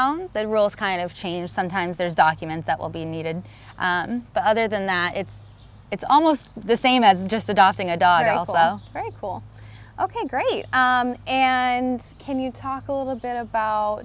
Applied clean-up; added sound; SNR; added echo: none; none; none; none.